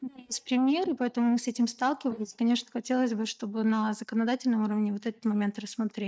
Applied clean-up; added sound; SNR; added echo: neural mask model DeepFilterNet 3.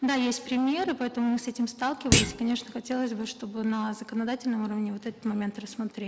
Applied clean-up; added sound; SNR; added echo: none; Thump, thud; 0 dB; none.